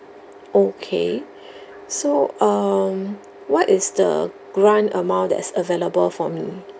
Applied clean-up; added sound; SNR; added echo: none; none; none; none.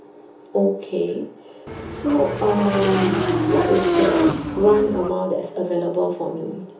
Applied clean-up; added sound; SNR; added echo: none; Motorcycle / Engine; 0 dB; reverberation time 1.2 s.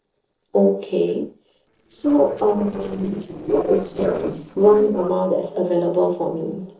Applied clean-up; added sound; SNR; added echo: neural separator model SepFormer DNS4.